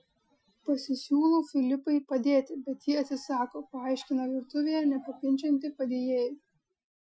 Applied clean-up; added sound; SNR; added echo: classical method Wiener filter.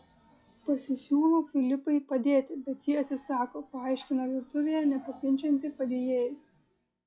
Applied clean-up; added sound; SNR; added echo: classical method log-MMSE.